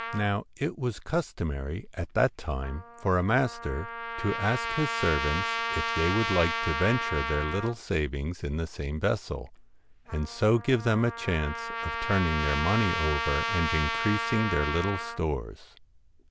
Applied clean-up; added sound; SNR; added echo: none; Trumpet; 5 dB; none.